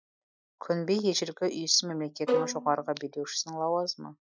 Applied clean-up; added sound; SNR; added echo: classical method Wiener filter.